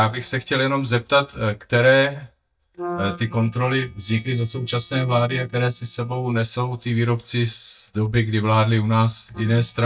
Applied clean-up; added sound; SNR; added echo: neural mask model DeepFilterNet 3.